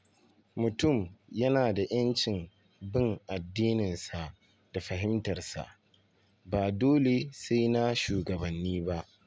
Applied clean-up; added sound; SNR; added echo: none; none; none; none.